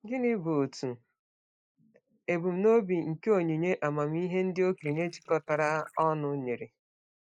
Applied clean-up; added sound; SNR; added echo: neural mask model Resemble Enhance denoiser.